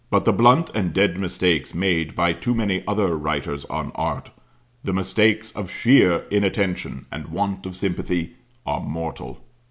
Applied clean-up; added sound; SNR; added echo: none; none; none; none.